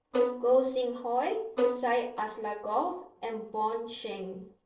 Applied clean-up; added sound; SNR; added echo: neural separator model SepFormer DNS4.